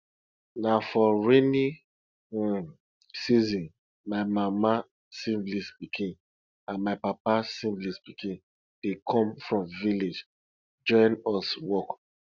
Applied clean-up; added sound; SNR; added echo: none; none; none; none.